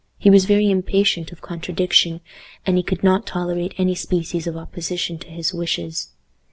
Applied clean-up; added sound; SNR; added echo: none; none; none; none.